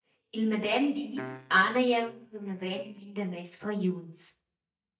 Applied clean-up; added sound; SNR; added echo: neural mask model DeepFilterNet 3.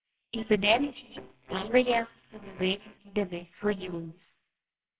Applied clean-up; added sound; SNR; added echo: neural separator model SepFormer WHAMR!.